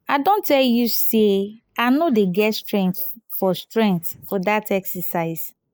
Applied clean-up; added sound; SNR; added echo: neural mask model Resemble Enhance denoiser.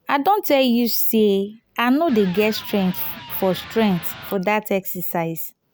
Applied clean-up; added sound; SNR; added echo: none; Electric guitar; 18 dB; none.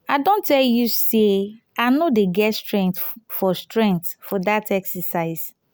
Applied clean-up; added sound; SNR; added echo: none; none; none; none.